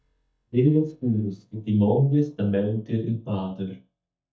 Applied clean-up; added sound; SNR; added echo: neural mask model DeepFilterNet 3.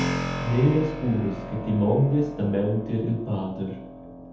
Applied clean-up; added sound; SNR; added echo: none; Keyboard (musical); 8 dB; reverberation time 0.8 s.